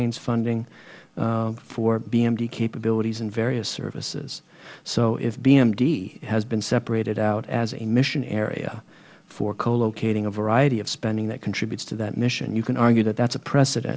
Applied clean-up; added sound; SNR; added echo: none; none; none; none.